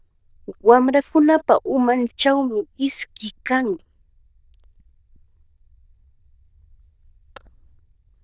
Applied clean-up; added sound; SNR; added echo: neural diffusion model UNIVERSE++.